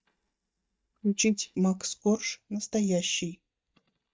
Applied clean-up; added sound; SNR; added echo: neural mask model DeepFilterNet 3.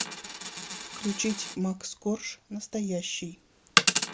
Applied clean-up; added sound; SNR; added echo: none; Coin (dropping); -2 dB; none.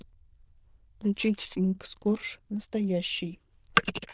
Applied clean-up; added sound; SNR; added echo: neural diffusion model UNIVERSE++.